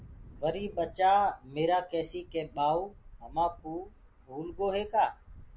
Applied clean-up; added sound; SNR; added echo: none; Wind; 20 dB; none.